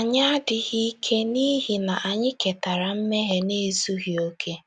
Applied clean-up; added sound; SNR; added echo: none; none; none; none.